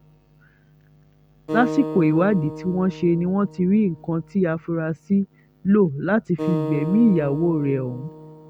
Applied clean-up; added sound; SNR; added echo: none; Acoustic guitar; 11 dB; none.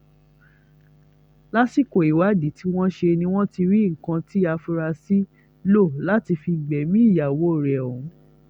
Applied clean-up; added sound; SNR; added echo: none; none; none; none.